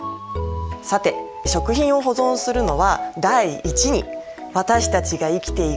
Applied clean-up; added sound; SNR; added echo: none; none; none; none.